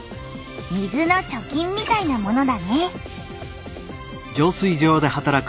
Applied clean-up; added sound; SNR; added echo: none; none; none; none.